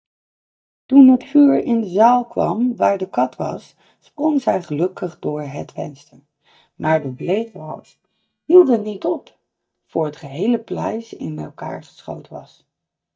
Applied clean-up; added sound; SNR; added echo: neural mask model DeepFilterNet 3.